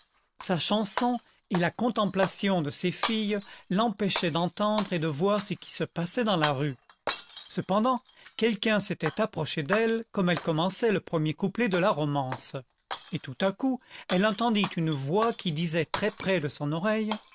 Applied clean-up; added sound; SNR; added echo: none; Shatter; 11 dB; none.